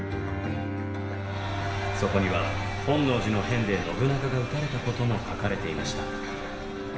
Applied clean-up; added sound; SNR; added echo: none; Bowed string instrument; 8 dB; reverberation time 1.0 s.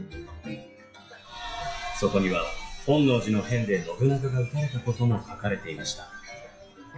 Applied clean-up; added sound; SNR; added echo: classical method WPE with log-MMSE.